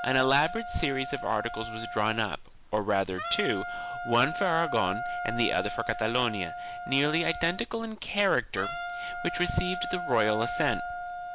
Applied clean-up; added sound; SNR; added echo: none; Wind instrument, woodwind instrument; 7 dB; none.